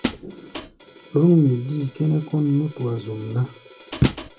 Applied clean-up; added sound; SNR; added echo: none; Hi-hat; 10 dB; reverberation time 0.2 s.